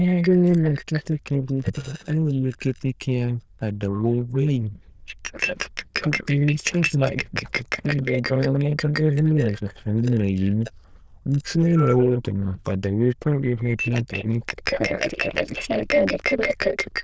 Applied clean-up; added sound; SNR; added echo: neural diffusion model UNIVERSE++.